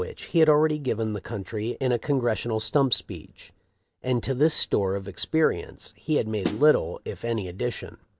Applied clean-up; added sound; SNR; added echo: none; Snare drum; 7 dB; none.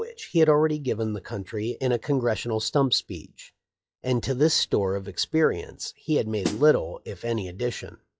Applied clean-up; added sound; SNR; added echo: classical method log-MMSE.